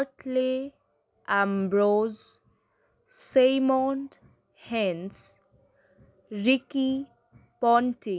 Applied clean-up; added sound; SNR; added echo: none; none; none; none.